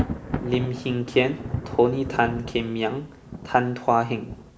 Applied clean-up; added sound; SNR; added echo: none; Thunder; 8 dB; none.